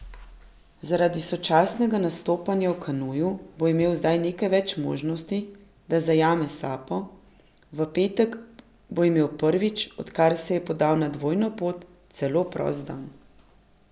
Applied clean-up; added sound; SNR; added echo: none; none; none; none.